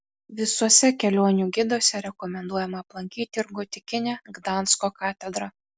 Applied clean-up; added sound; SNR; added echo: none; none; none; none.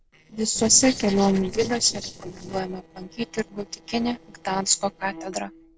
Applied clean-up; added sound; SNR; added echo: neural separator model SepFormer DNS4.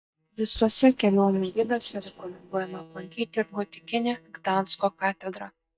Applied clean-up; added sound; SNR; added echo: neural mask model DeepFilterNet 3.